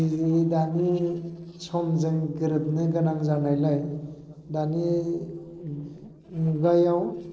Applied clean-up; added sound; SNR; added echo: neural separator model SepFormer DNS4.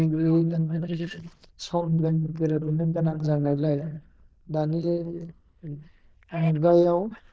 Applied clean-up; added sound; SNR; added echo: neural diffusion model UNIVERSE++.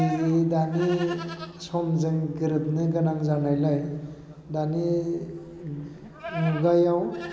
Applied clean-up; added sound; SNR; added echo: none; Livestock, farm animals, working animals; 16 dB; none.